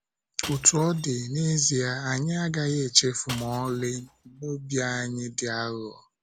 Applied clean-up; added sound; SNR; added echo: none; Shatter / Crushing; 18 dB; none.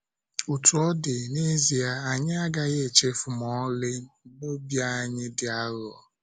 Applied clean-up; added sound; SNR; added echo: none; none; none; none.